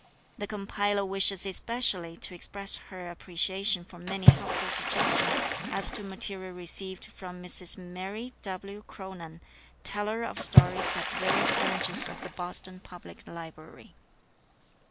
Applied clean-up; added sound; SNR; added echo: none; Water / Splash, splatter; -1 dB; none.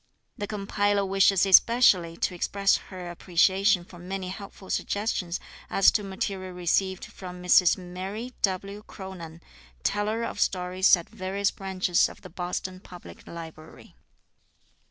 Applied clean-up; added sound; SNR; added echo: none; none; none; none.